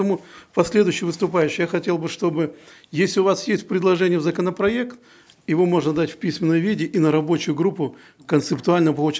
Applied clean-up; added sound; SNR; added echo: none; none; none; none.